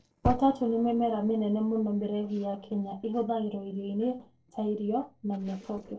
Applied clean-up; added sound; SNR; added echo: neural separator model SepFormer DNS4.